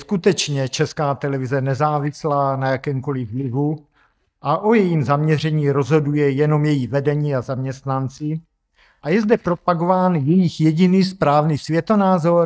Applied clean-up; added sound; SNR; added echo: neural mask model DeepFilterNet 3.